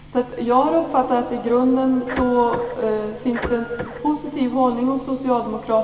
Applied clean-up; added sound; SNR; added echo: none; Printer; 11 dB; reverberation time 2.5 s.